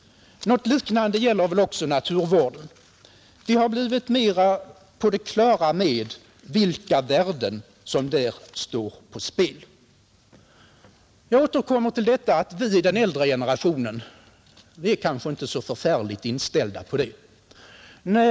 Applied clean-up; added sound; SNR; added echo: none; none; none; none.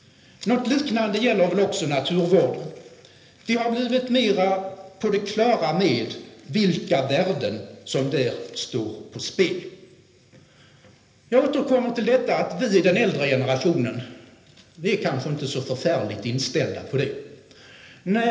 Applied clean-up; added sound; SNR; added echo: none; none; none; reverberation time 1.4 s.